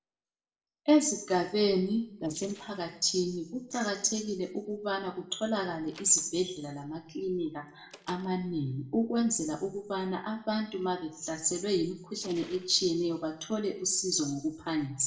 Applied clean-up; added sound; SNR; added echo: neural separator model SepFormer DNS4.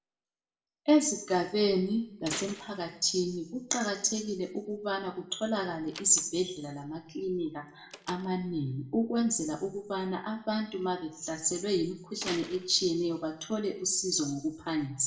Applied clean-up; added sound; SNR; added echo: none; Slam; 20 dB; reverberation time 0.5 s.